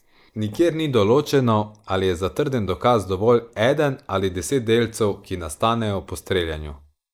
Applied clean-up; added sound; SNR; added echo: neural mask model Resemble Enhance denoiser.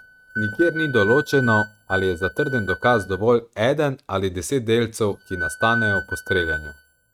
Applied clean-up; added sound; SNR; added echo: neural mask model RNNoise.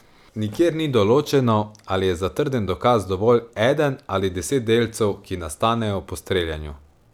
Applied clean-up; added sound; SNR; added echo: none; none; none; none.